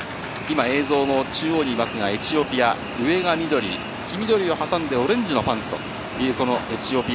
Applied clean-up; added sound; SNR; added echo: none; Drawer open or close; 18 dB; none.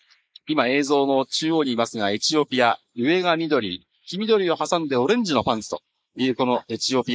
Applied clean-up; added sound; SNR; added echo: neural mask model Resemble Enhance denoiser.